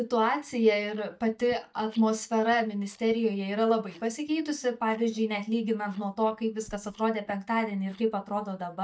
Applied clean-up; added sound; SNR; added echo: neural mask model DeepFilterNet 3.